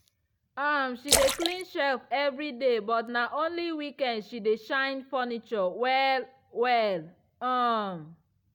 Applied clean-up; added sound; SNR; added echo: none; Splash, splatter; 3 dB; none.